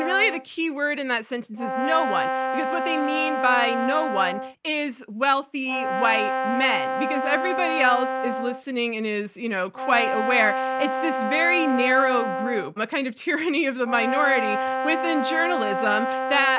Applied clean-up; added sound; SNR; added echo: none; Brass instrument; 2 dB; none.